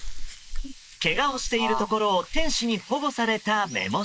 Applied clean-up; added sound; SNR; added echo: neural mask model Resemble Enhance denoiser.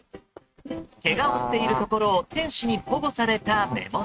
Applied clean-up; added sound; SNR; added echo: neural mask model RNNoise.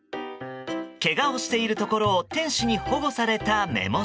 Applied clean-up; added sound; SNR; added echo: none; none; none; none.